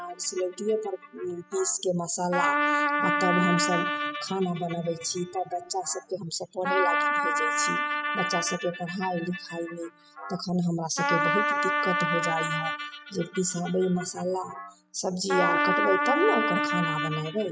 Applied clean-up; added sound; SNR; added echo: classical method spectral subtraction.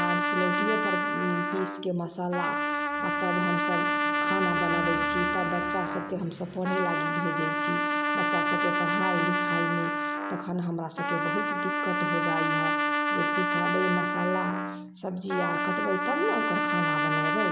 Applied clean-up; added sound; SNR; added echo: none; Trumpet; -4 dB; none.